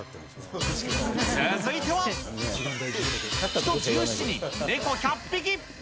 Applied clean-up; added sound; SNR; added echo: none; none; none; none.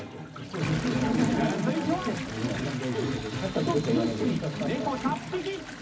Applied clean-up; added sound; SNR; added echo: none; Toilet flush; 13 dB; reverberation time 0.4 s.